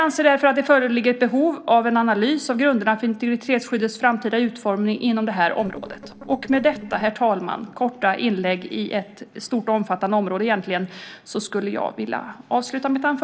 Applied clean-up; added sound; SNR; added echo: neural separator model SepFormer DNS4.